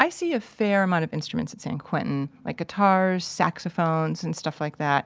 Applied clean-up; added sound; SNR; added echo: none; none; none; none.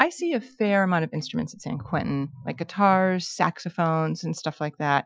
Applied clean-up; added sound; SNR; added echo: classical method Wiener filter.